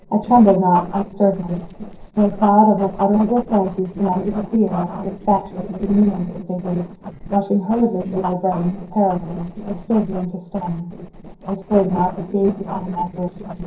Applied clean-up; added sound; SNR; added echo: neural separator model SepFormer DNS4.